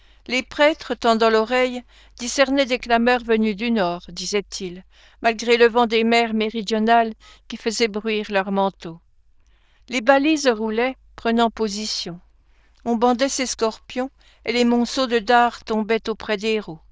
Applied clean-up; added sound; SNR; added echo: neural diffusion model UNIVERSE++.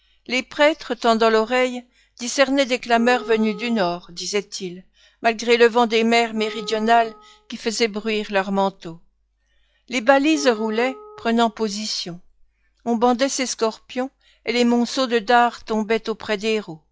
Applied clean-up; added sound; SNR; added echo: classical method log-MMSE.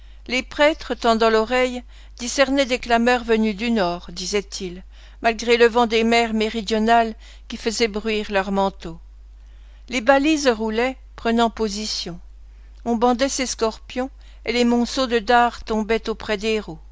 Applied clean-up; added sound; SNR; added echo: none; none; none; none.